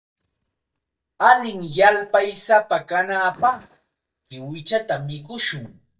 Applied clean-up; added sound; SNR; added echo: neural mask model DeepFilterNet 3.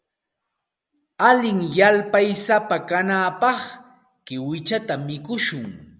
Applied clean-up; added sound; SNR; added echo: none; none; none; none.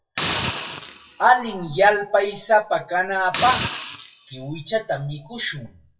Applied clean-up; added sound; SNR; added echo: classical method WPE with log-MMSE.